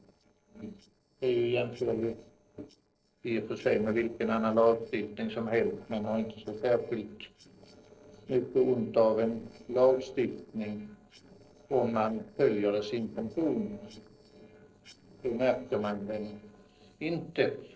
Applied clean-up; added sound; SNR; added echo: neural separator model SepFormer DNS4.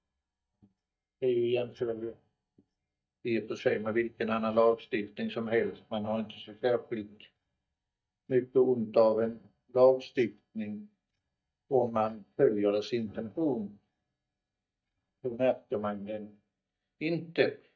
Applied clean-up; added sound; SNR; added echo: neural mask model DeepFilterNet 3.